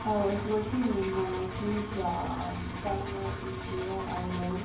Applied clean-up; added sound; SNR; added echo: none; Engine; 5 dB; reverberation time 0.9 s.